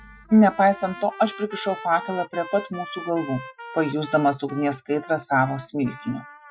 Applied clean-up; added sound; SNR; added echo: classical method Wiener filter.